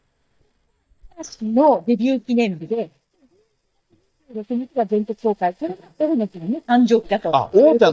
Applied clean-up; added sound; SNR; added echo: neural mask model DeepFilterNet 3.